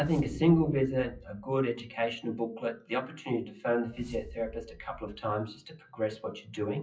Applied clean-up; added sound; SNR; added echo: classical method WPE with log-MMSE.